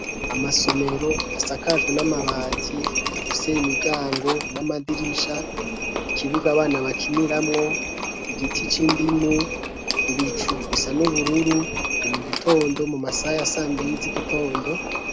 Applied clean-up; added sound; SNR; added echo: none; Livestock, farm animals, working animals; 2 dB; none.